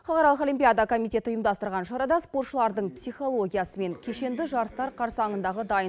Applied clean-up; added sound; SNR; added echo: none; none; none; none.